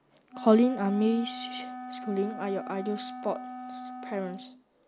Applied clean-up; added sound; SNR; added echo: none; Wind instrument, woodwind instrument; 11 dB; none.